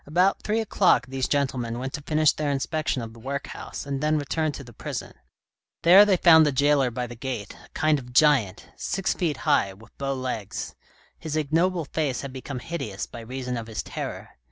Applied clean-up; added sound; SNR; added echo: none; none; none; none.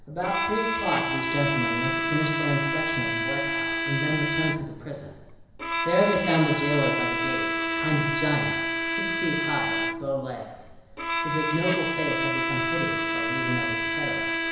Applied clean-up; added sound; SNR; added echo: none; Bowed string instrument; -1 dB; reverberation time 1.0 s.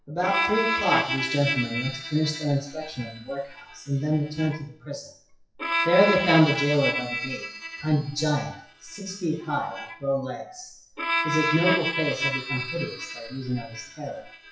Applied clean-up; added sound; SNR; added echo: classical method WPE with log-MMSE.